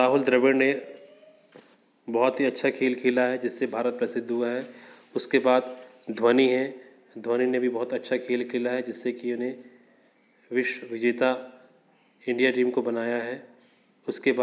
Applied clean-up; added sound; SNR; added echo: none; none; none; none.